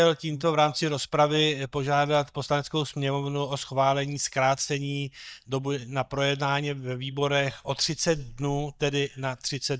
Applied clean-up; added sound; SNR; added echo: neural mask model DeepFilterNet 3.